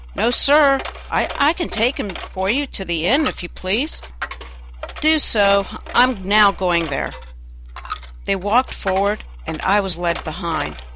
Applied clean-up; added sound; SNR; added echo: none; Coin (dropping); 13 dB; none.